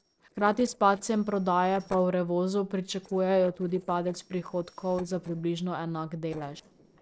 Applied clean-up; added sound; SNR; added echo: neural separator model SepFormer DNS4.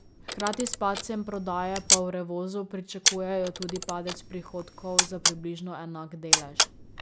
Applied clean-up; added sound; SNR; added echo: none; Camera; -3 dB; none.